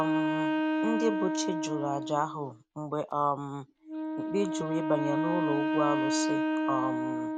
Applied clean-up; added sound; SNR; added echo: none; Wind instrument, woodwind instrument; -2 dB; none.